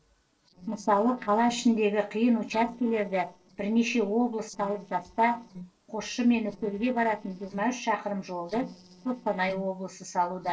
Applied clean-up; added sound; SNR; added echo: neural separator model SepFormer DNS4.